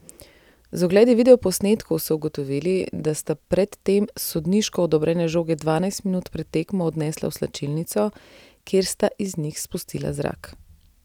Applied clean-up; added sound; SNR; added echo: none; none; none; none.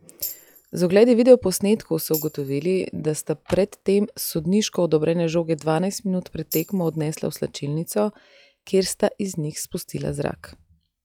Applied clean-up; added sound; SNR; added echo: classical method log-MMSE.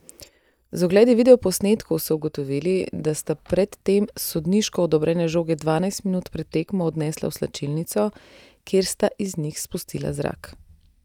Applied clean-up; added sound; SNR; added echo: neural mask model DeepFilterNet 3.